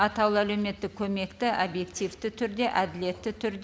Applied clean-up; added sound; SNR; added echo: none; none; none; none.